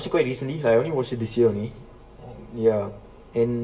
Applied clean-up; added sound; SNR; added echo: none; none; none; reverberation time 0.7 s.